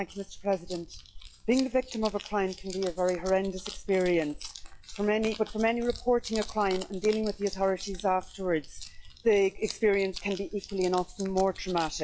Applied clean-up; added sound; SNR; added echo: classical method log-MMSE.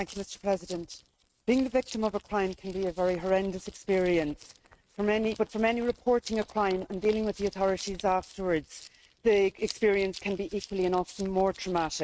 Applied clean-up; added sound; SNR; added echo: neural mask model RNNoise.